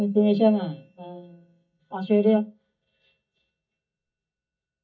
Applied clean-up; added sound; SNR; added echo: neural mask model DeepFilterNet 3.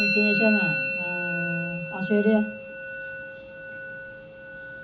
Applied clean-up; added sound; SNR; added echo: none; Musical instrument; 2 dB; reverberation time 0.4 s.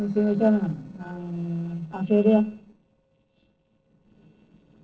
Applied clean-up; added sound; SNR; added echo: neural separator model SepFormer DNS4.